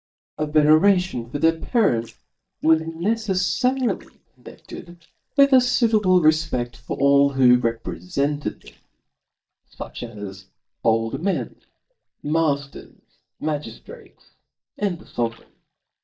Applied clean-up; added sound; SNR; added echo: neural mask model DeepFilterNet 3.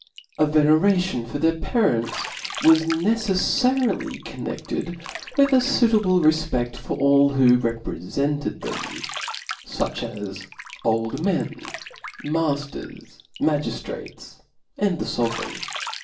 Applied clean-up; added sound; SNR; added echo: none; Bathtub (filling or washing); 15 dB; reverberation time 0.3 s.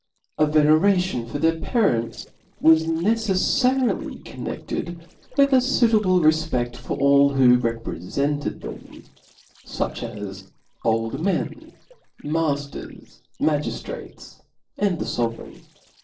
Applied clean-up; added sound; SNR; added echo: neural separator model SepFormer DNS4.